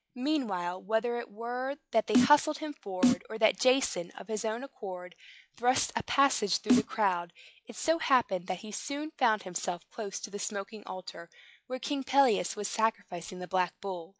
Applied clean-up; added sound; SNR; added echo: classical method log-MMSE.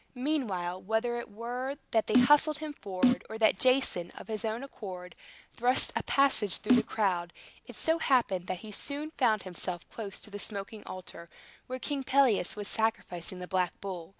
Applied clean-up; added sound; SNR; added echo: none; Snare drum; -2 dB; none.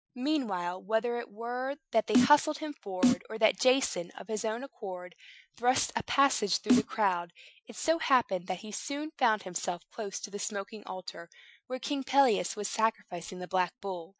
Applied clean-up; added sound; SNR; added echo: classical method Wiener filter.